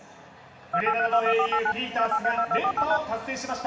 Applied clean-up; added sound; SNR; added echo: none; Telephone; -4 dB; reverberation time 1.1 s.